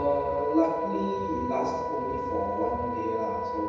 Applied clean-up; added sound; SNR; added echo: none; Wind instrument, woodwind instrument; 2 dB; reverberation time 1.1 s.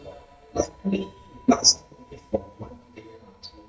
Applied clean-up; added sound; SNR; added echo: neural mask model DeepFilterNet 3.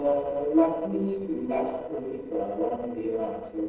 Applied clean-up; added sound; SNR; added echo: neural separator model SepFormer DNS4.